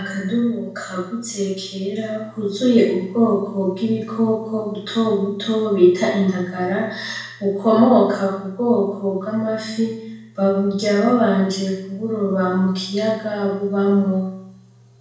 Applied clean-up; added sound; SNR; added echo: none; none; none; reverberation time 0.7 s.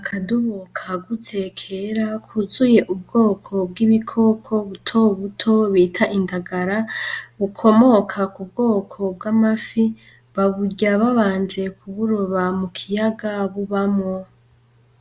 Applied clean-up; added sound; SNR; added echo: none; none; none; none.